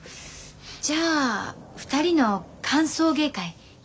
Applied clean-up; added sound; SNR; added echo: none; none; none; none.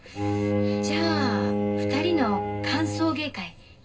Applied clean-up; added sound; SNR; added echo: none; Bowed string instrument; -2 dB; reverberation time 0.2 s.